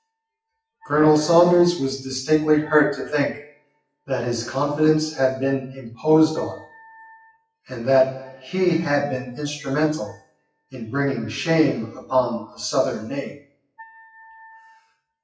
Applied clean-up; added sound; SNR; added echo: classical method WPE with log-MMSE.